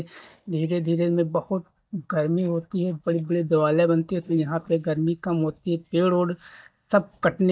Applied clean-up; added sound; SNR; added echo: neural mask model DeepFilterNet 3.